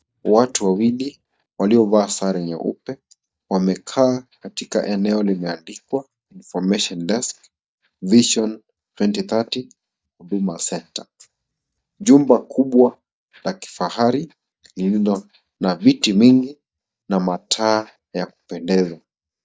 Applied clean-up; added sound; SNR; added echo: neural mask model DeepFilterNet 3.